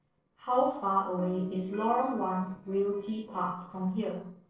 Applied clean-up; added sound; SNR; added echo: neural separator model SepFormer DNS4.